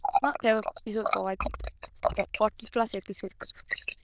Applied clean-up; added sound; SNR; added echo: neural diffusion model UNIVERSE++.